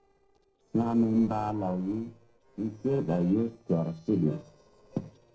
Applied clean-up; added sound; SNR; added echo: neural separator model SepFormer DNS4.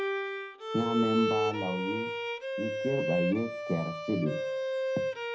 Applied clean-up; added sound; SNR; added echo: none; Bowed string instrument; -1 dB; reverberation time 0.4 s.